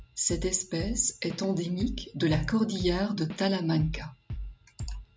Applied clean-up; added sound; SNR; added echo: none; Drum / Drum kit; 10 dB; none.